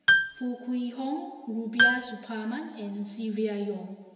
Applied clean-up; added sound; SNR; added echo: none; Piano; -4 dB; reverberation time 1.3 s.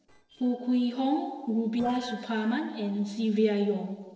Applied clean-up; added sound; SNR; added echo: neural separator model SepFormer DNS4.